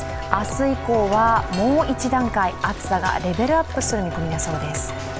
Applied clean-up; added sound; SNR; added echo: none; Bowed string instrument + Cutlery, silverware / Dishes, pots, and pans; 11 dB; none.